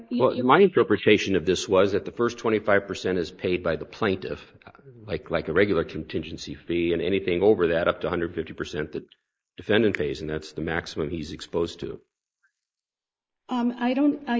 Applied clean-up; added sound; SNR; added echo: neural mask model Resemble Enhance denoiser.